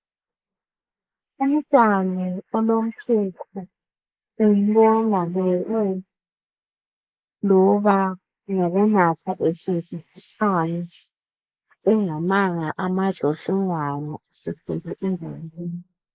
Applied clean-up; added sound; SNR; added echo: neural mask model Resemble Enhance denoiser.